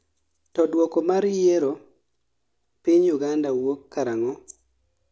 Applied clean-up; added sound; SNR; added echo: none; none; none; none.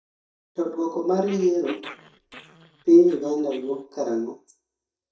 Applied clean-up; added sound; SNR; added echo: neural mask model DeepFilterNet 3.